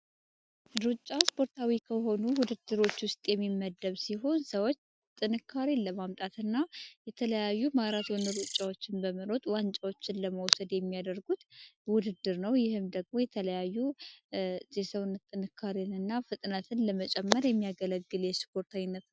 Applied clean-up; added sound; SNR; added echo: classical method Wiener filter.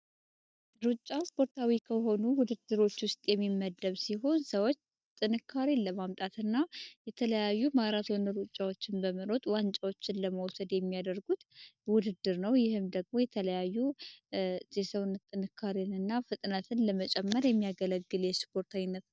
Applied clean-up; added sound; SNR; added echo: neural mask model DeepFilterNet 3.